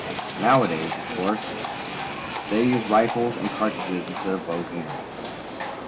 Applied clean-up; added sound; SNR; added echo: none; Livestock, farm animals, working animals; 5 dB; none.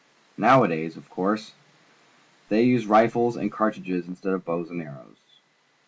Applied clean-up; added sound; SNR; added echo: none; none; none; none.